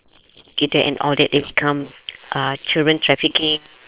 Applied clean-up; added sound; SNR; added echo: neural separator model SepFormer WHAM!.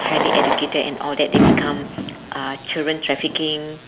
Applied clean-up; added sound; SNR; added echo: none; Fireworks; -1 dB; none.